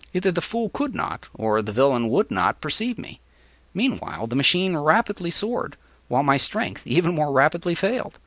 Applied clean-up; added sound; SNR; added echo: none; none; none; none.